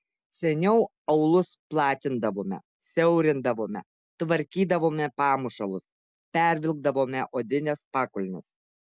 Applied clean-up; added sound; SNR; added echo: none; none; none; none.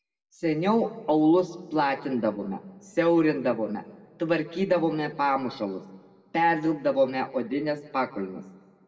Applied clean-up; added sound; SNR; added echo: none; none; none; reverberation time 0.9 s.